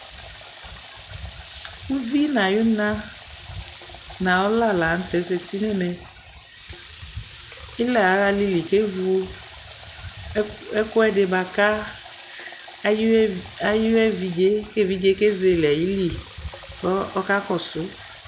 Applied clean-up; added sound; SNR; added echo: none; Water tap, faucet / Water; 15 dB; none.